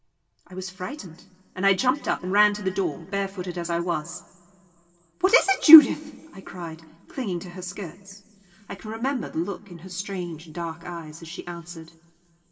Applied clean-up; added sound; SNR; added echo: none; none; none; reverberation time 2.9 s.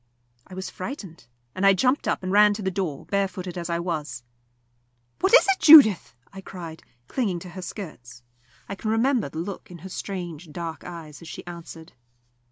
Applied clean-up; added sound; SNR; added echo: none; none; none; none.